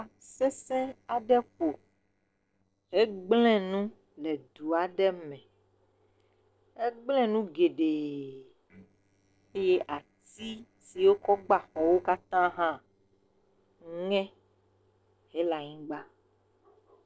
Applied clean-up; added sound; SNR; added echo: neural separator model SepFormer DNS4.